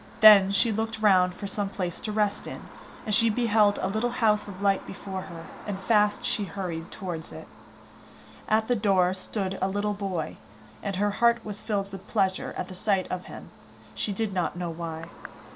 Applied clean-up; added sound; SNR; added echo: none; Bird vocalization, bird call, bird song; 20 dB; none.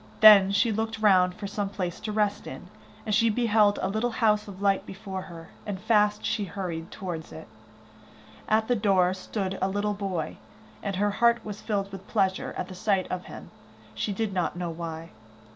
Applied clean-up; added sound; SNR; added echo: none; none; none; none.